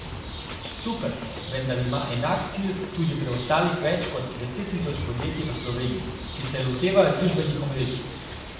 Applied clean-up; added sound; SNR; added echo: none; Bird; 9 dB; reverberation time 0.9 s.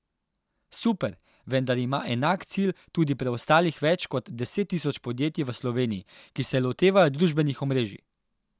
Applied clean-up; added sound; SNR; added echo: none; none; none; none.